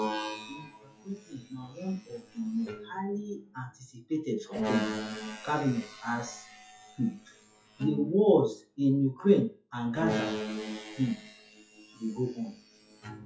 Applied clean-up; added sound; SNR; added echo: classical method WPE with log-MMSE.